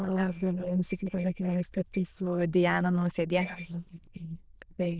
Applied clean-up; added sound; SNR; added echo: neural diffusion model UNIVERSE++.